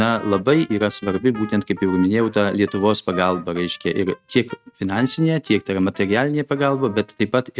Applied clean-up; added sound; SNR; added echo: neural mask model RNNoise.